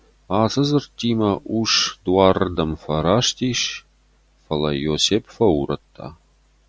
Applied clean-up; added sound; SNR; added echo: none; none; none; none.